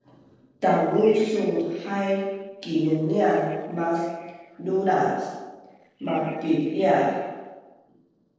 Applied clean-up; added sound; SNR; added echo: neural separator model SepFormer DNS4.